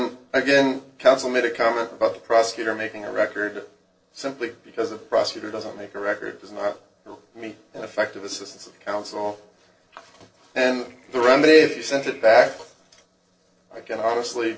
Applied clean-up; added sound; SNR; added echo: neural separator model SepFormer DNS4.